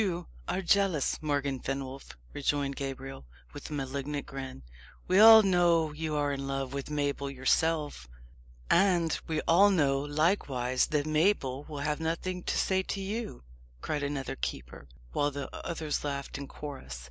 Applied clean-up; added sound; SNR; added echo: none; none; none; none.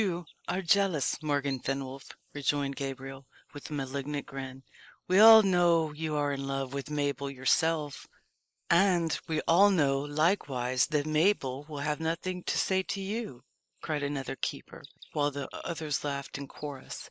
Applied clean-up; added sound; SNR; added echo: neural mask model Resemble Enhance denoiser.